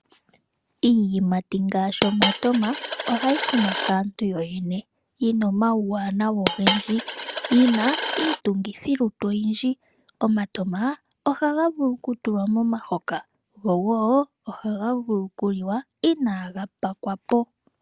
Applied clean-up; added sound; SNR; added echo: none; Coin (dropping); 3 dB; none.